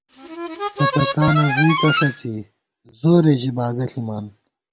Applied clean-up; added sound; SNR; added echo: none; Harmonica; 2 dB; none.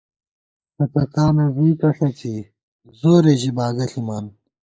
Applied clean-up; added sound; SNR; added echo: neural mask model Resemble Enhance denoiser.